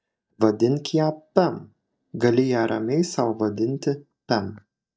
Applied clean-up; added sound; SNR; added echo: neural mask model DeepFilterNet 3.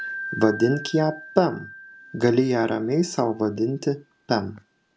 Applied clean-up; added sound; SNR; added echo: none; Wind chime; 15 dB; none.